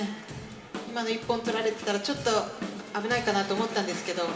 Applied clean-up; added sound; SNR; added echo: none; Drum / Drum kit; 11 dB; reverberation time 2.5 s.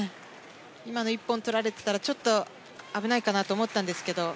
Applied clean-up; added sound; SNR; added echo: none; none; none; none.